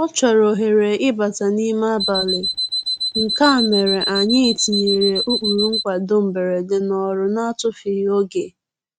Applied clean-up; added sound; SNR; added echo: neural mask model RNNoise.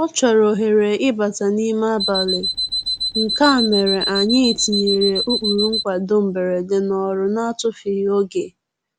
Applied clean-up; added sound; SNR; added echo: none; Alarm; 4 dB; none.